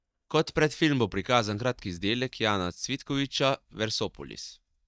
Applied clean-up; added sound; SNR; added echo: neural mask model DeepFilterNet 3.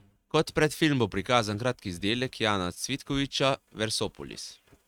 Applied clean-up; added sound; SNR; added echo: neural mask model RNNoise.